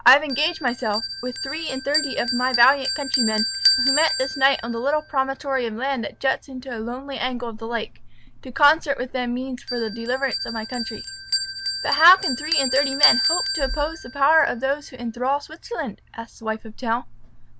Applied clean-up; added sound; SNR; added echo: none; Bell; 5 dB; none.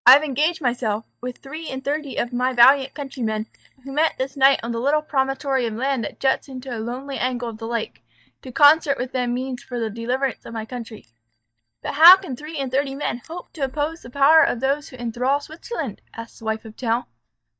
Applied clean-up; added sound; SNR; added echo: neural mask model DeepFilterNet 3.